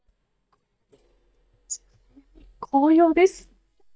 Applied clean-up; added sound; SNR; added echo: neural mask model DeepFilterNet 3.